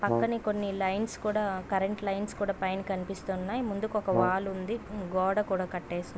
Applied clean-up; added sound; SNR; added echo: none; Brass instrument; 6 dB; none.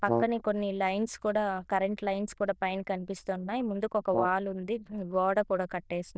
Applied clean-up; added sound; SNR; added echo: neural diffusion model UNIVERSE++.